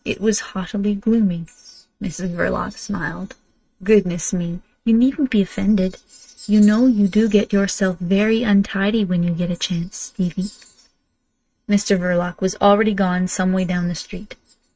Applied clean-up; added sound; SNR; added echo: neural mask model RNNoise.